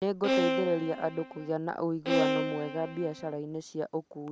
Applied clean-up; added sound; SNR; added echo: none; Bowed string instrument; 0 dB; none.